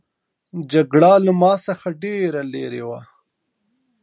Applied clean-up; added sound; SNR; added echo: none; none; none; none.